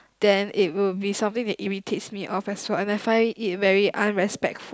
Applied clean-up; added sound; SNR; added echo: none; none; none; none.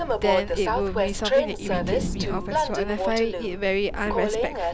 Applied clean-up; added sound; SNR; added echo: none; Train; -2 dB; none.